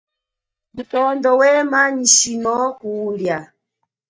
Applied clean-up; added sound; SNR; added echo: neural mask model DeepFilterNet 3.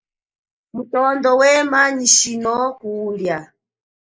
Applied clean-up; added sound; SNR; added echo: neural mask model Resemble Enhance denoiser.